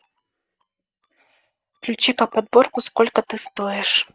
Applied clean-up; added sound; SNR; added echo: neural mask model DeepFilterNet 3.